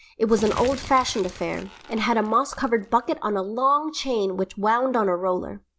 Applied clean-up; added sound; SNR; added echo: none; Crumpling, crinkling; 17 dB; none.